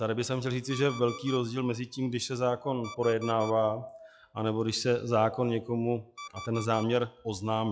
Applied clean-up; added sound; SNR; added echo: classical method log-MMSE.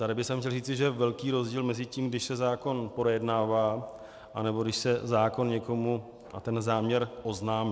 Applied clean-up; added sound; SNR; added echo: none; none; none; none.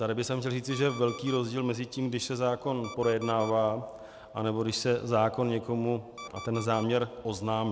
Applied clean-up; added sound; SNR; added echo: none; Alarm; 17 dB; none.